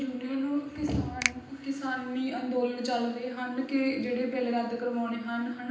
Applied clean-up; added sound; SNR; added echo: none; Finger snapping; 8 dB; reverberation time 0.9 s.